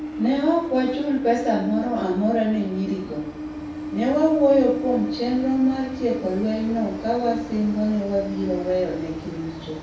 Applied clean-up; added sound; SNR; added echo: none; Train; 8 dB; reverberation time 0.6 s.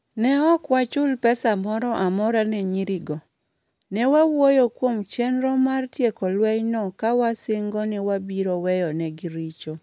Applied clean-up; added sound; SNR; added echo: none; none; none; none.